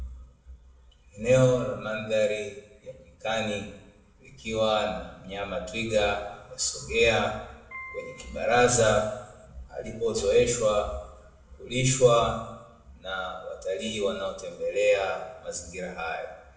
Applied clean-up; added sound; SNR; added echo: none; Piano; 19 dB; reverberation time 0.7 s.